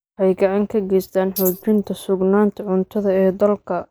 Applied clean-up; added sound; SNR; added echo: neural mask model Resemble Enhance denoiser.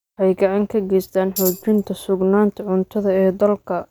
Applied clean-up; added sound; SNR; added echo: none; Tambourine; 11 dB; none.